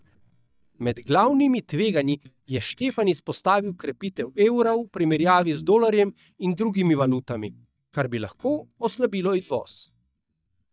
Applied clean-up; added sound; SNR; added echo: neural mask model DeepFilterNet 3.